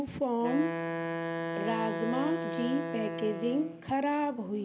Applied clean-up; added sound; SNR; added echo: none; Wind instrument, woodwind instrument; 4 dB; none.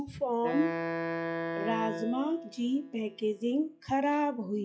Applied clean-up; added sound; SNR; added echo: classical method log-MMSE.